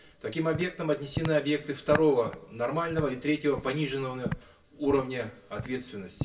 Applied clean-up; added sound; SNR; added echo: none; Walk, footsteps; 11 dB; reverberation time 0.2 s.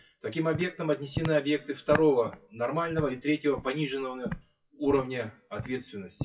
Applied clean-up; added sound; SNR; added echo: classical method WPE with log-MMSE.